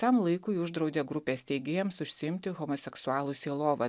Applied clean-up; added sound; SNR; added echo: none; none; none; none.